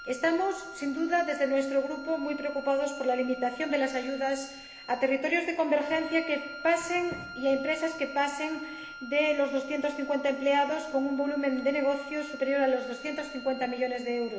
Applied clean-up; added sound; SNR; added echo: none; Wind instrument, woodwind instrument; 15 dB; reverberation time 1.1 s.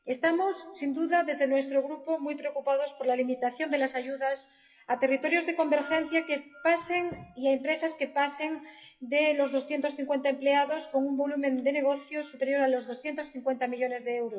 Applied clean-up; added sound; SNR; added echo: classical method WPE with log-MMSE.